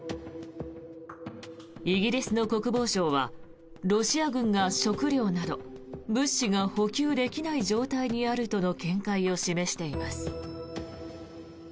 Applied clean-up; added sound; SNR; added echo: none; none; none; none.